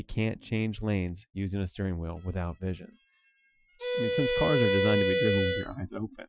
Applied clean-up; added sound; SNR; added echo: classical method Wiener filter.